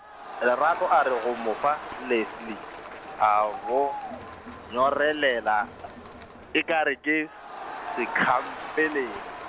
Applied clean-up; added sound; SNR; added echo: none; Crowd; 10 dB; none.